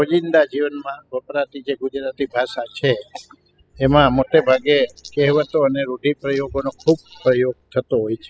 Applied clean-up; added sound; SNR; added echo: classical method spectral subtraction.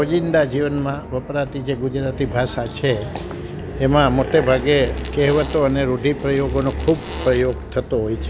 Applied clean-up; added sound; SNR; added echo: none; Fart; 17 dB; none.